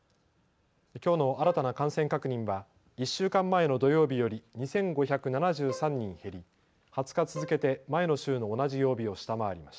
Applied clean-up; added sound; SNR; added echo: none; Bowed string instrument; 16 dB; none.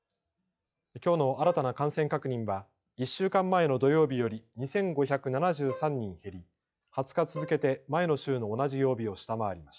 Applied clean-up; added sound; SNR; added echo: classical method log-MMSE.